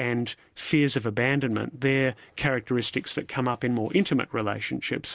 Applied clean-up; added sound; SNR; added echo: none; none; none; none.